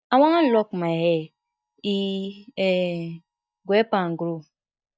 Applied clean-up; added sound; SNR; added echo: neural mask model DeepFilterNet 3.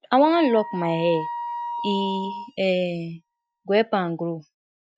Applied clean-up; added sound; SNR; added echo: classical method Wiener filter.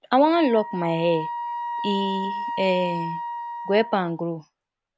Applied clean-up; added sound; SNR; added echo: none; Wind instrument, woodwind instrument; 7 dB; none.